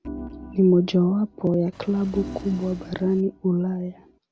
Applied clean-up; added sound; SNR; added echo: none; Engine + Organ; 16 dB; none.